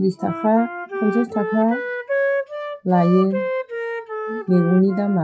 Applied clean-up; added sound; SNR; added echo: classical method WPE with log-MMSE.